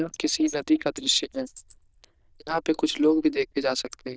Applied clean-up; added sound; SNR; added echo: neural diffusion model UNIVERSE++.